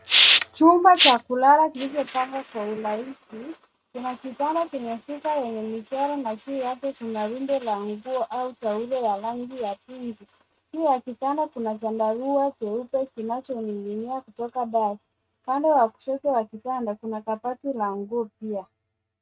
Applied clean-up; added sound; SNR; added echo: neural mask model RNNoise.